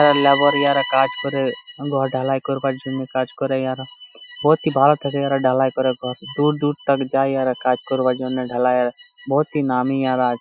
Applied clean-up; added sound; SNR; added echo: classical method Wiener filter.